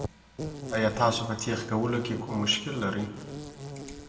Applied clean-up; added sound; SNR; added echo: none; Insect; 10 dB; reverberation time 1.2 s.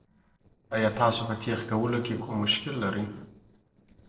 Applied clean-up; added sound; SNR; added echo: neural separator model SepFormer DNS4.